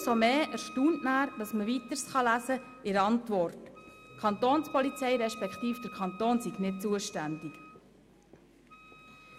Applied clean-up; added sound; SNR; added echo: none; Wind instrument, woodwind instrument; 18 dB; none.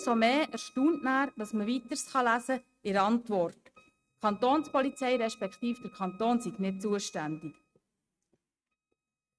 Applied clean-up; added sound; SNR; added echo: neural mask model RNNoise.